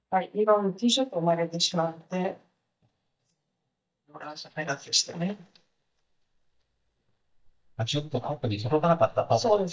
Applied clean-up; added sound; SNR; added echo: neural mask model DeepFilterNet 3.